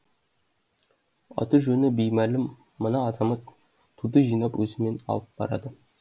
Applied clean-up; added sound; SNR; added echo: none; none; none; none.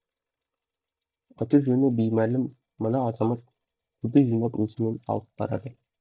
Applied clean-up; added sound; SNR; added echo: neural mask model DeepFilterNet 3.